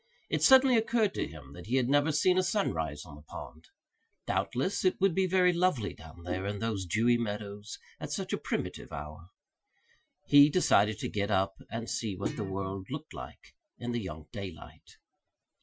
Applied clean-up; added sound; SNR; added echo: classical method Wiener filter.